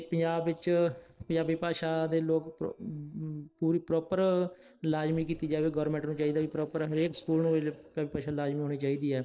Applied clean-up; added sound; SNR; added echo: neural separator model SepFormer DNS4.